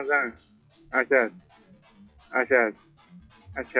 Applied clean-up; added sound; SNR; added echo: classical method WPE with log-MMSE.